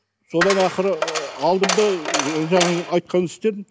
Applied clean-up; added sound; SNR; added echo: none; Coin (dropping); 4 dB; none.